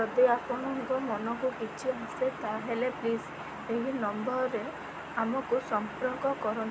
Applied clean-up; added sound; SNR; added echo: none; none; none; none.